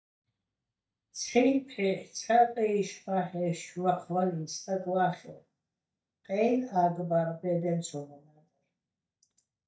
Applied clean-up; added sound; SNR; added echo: neural mask model DeepFilterNet 3.